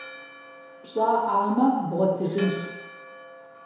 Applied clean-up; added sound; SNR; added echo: none; Church bell; 17 dB; reverberation time 1.0 s.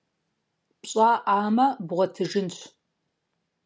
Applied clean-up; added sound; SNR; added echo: none; none; none; none.